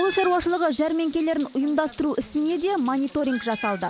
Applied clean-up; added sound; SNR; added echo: none; Meow; 15 dB; none.